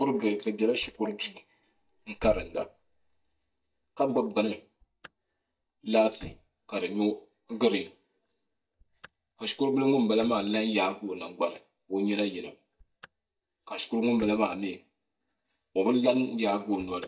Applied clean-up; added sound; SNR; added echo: neural mask model DeepFilterNet 3.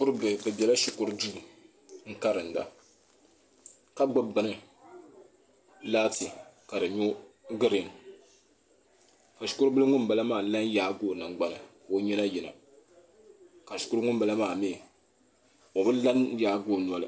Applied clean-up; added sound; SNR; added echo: none; none; none; none.